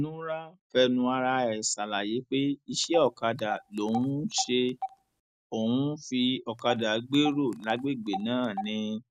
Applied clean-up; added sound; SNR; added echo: none; Telephone; 11 dB; none.